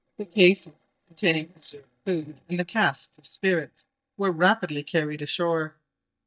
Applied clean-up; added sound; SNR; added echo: neural mask model DeepFilterNet 3.